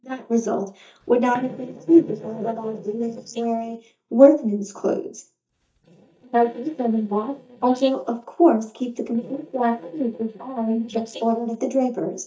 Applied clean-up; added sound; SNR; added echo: neural mask model DeepFilterNet 3.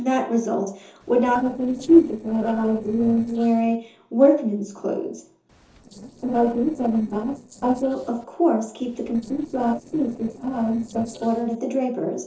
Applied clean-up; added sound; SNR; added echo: neural separator model SepFormer DNS4.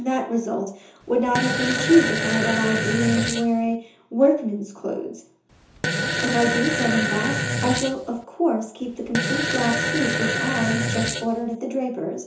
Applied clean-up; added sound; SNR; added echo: none; Fart; 1 dB; reverberation time 0.6 s.